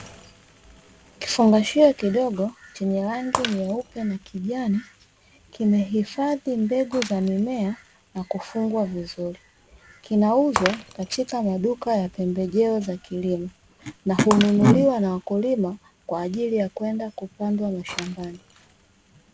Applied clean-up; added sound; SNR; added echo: none; Shatter; 14 dB; none.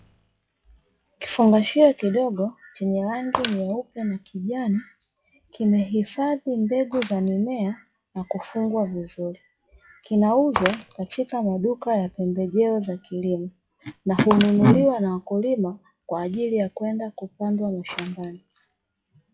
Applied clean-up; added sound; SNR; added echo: classical method log-MMSE.